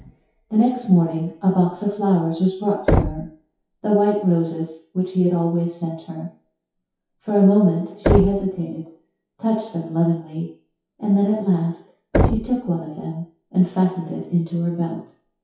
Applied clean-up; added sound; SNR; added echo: classical method WPE with log-MMSE.